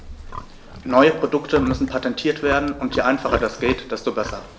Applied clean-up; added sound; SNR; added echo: none; Livestock, farm animals, working animals; 11 dB; none.